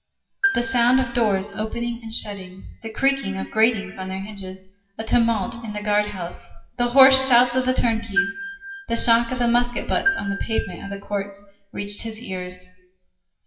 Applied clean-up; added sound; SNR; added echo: classical method WPE with log-MMSE.